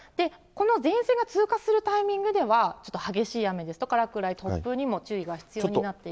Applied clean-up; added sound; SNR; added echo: none; none; none; none.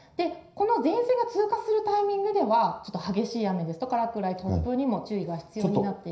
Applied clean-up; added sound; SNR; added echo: none; none; none; reverberation time 0.5 s.